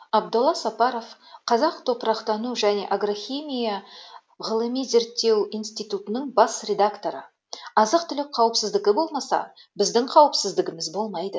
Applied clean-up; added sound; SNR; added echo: none; none; none; none.